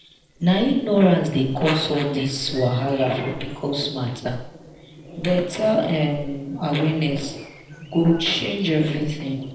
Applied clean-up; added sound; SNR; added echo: neural separator model SepFormer DNS4.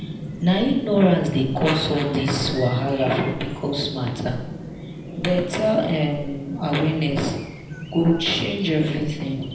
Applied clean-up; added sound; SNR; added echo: none; Chirp, tweet; 12 dB; reverberation time 0.8 s.